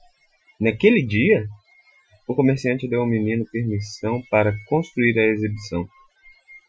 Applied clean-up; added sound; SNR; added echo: classical method Wiener filter.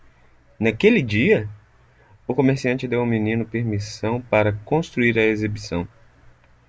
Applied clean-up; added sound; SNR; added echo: none; none; none; none.